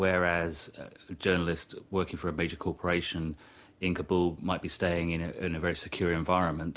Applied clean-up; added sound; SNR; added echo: none; none; none; none.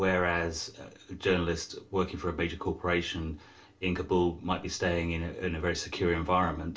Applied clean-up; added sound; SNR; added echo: none; none; none; reverberation time 0.2 s.